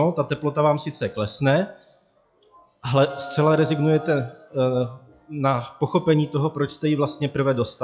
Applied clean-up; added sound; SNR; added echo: classical method log-MMSE.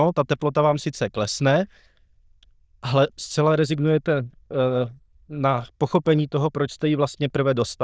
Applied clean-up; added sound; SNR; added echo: neural diffusion model UNIVERSE++.